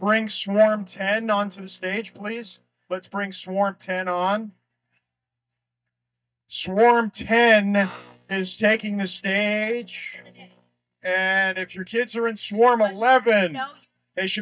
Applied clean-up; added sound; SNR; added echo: neural mask model DeepFilterNet 3.